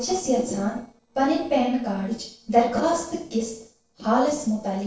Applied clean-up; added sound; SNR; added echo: neural separator model SepFormer DNS4.